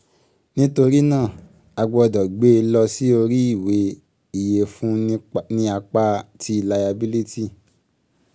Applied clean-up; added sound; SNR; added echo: none; none; none; none.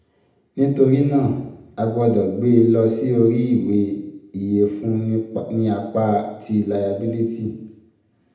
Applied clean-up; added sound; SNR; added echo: none; none; none; reverberation time 0.8 s.